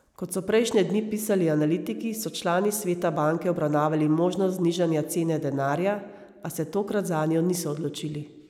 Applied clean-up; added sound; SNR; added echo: none; none; none; none.